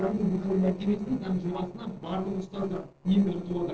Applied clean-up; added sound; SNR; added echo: neural separator model SepFormer DNS4.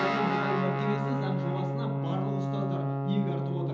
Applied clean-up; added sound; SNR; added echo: none; Guitar; -3 dB; reverberation time 0.9 s.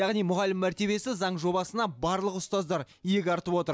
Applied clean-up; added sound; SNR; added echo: none; none; none; none.